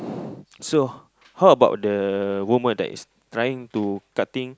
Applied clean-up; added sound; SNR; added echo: none; none; none; none.